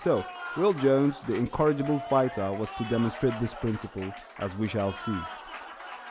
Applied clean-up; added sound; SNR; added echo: none; Applause; 12 dB; none.